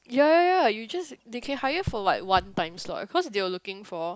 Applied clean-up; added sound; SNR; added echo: none; Raindrop / Drip; 13 dB; none.